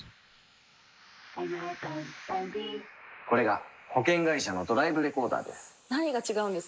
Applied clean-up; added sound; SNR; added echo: neural mask model Resemble Enhance denoiser.